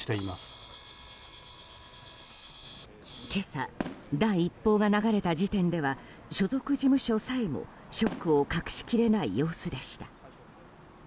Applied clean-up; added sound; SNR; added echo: none; Camera + Fireworks; 15 dB; none.